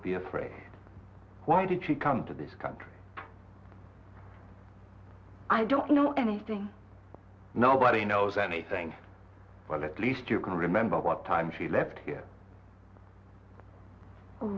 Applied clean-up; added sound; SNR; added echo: none; none; none; none.